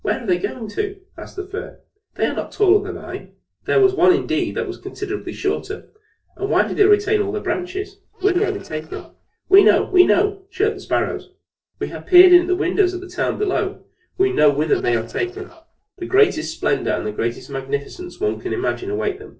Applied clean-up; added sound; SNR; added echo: neural separator model SepFormer DNS4.